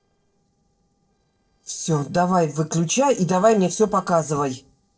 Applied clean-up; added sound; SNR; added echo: neural separator model SepFormer DNS4.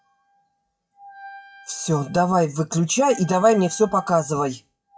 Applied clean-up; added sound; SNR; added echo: classical method WPE with log-MMSE.